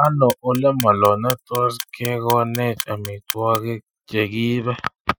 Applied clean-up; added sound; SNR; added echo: classical method Wiener filter.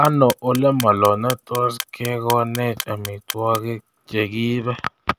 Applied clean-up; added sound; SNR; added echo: none; Clock; 13 dB; none.